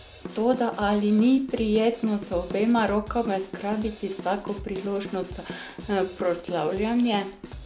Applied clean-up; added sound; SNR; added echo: none; Drum / Drum kit; 14 dB; none.